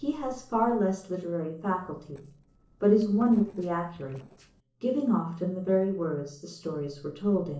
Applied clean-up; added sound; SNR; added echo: neural separator model SepFormer DNS4.